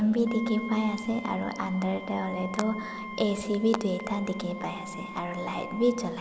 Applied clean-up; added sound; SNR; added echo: none; Wind instrument, woodwind instrument; 14 dB; none.